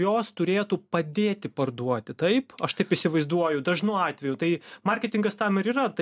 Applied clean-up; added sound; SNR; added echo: none; none; none; none.